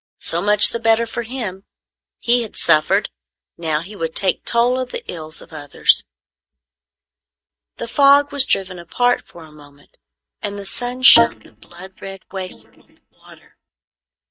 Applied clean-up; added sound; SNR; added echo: neural mask model DeepFilterNet 3.